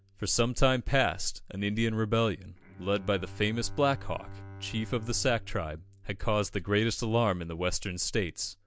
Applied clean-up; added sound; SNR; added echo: none; Bowed string instrument; 19 dB; none.